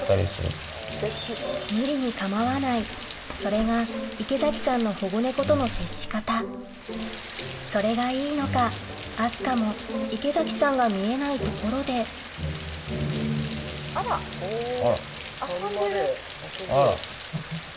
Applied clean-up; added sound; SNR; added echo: none; Rain; 9 dB; reverberation time 1.1 s.